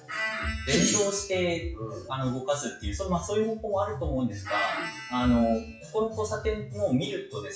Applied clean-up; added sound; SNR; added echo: classical method WPE with log-MMSE.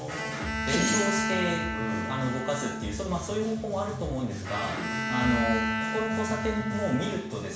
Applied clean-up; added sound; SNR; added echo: none; Bowed string instrument; 2 dB; reverberation time 0.7 s.